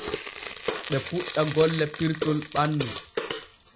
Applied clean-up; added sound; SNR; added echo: none; Frying (food); 7 dB; none.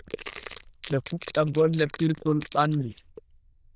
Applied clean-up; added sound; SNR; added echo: neural diffusion model UNIVERSE++.